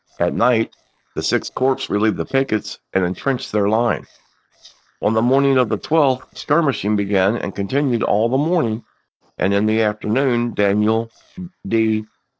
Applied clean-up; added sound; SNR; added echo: neural separator model SepFormer DNS4.